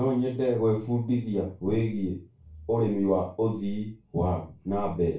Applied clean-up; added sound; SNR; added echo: none; none; none; reverberation time 0.3 s.